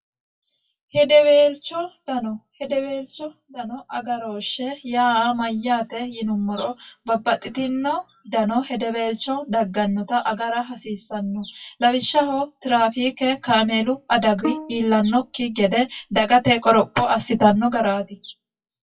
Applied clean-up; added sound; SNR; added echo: classical method WPE with log-MMSE.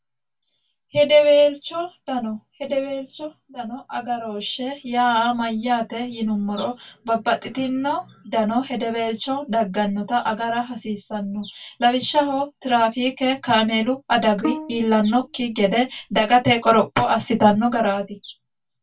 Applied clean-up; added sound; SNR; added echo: none; Bowed string instrument; 10 dB; reverberation time 0.1 s.